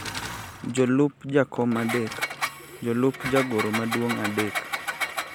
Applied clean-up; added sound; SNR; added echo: none; Engine; 6 dB; none.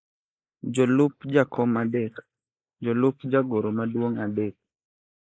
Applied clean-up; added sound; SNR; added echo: neural mask model Resemble Enhance denoiser.